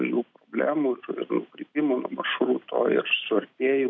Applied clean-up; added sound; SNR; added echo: none; none; none; none.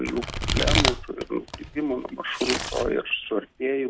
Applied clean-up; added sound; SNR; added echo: none; Domestic sounds, home sounds; 1 dB; none.